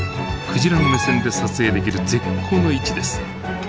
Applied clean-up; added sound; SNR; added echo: none; Alarm; 7 dB; none.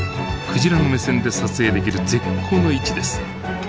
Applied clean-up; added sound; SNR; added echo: none; none; none; none.